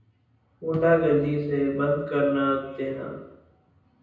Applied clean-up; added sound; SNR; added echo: none; none; none; reverberation time 0.9 s.